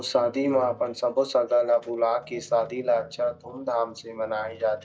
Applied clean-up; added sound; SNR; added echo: neural mask model DeepFilterNet 3.